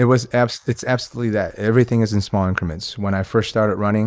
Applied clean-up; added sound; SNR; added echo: neural mask model Resemble Enhance denoiser.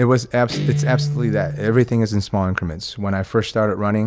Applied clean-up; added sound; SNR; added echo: none; Guitar; 6 dB; none.